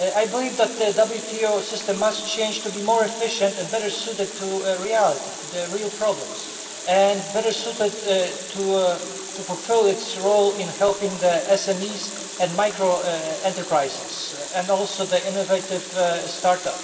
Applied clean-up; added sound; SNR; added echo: none; Water tap, faucet; 11 dB; reverberation time 2.4 s.